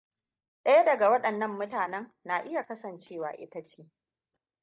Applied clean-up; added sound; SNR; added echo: neural mask model DeepFilterNet 3.